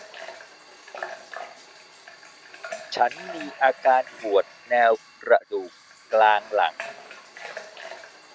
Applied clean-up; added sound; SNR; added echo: none; Water tap, faucet / Water; 16 dB; none.